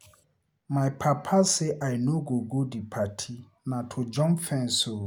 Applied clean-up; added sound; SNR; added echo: none; none; none; none.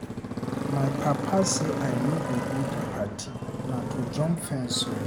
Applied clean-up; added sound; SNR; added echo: none; Motorcycle; 1 dB; none.